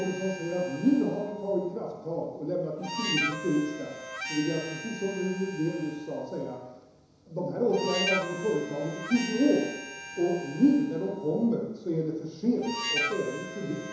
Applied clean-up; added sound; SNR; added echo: none; Harmonica; 8 dB; reverberation time 1.0 s.